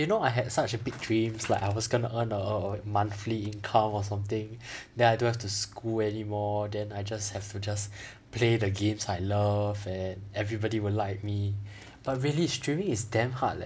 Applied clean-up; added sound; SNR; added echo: none; none; none; none.